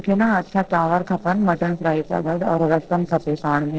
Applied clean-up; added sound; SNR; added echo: neural separator model SepFormer DNS4.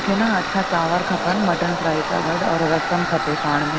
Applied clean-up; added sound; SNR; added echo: none; Tools; 3 dB; none.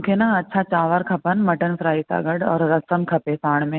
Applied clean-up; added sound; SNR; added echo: none; none; none; none.